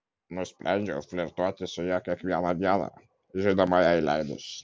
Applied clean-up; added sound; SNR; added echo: none; none; none; none.